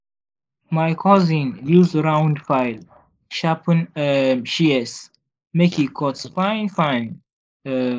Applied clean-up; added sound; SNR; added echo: neural mask model Resemble Enhance denoiser.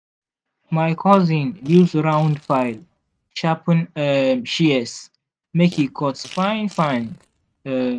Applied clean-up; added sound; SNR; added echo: neural mask model RNNoise.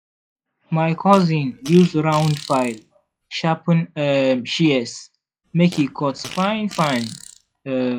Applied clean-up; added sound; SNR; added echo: classical method log-MMSE.